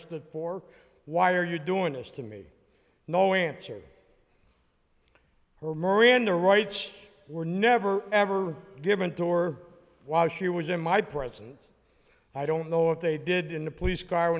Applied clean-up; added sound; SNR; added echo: none; none; none; none.